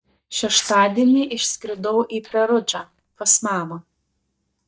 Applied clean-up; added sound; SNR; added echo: neural mask model DeepFilterNet 3.